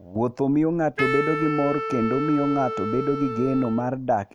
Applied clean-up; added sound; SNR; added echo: none; Wind instrument, woodwind instrument; 6 dB; none.